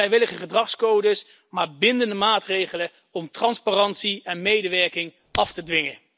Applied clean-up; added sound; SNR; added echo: neural mask model Resemble Enhance denoiser.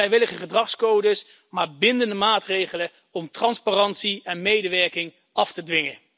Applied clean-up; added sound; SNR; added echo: none; none; none; none.